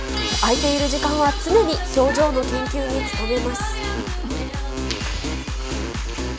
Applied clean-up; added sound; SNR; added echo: none; none; none; none.